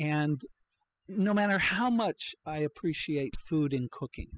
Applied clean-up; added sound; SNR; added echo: classical method spectral subtraction.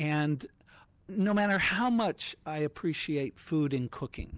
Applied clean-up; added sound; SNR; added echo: none; none; none; none.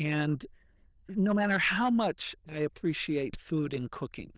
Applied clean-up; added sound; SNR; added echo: neural diffusion model UNIVERSE++.